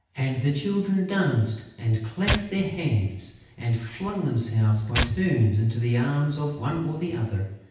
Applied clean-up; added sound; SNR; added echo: none; Tearing; 8 dB; reverberation time 0.9 s.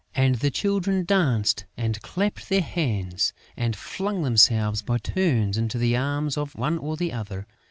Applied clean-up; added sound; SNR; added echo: none; none; none; none.